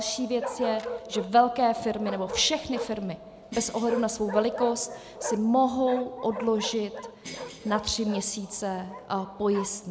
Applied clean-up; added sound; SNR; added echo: none; Bark + Bell; 11 dB; none.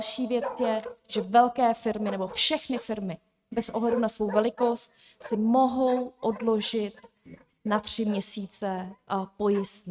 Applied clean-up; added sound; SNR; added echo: neural mask model RNNoise.